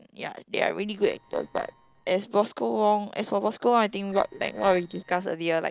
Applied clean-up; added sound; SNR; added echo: neural separator model SepFormer DNS4.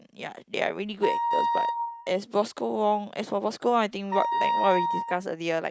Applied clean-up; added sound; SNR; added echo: neural mask model RNNoise.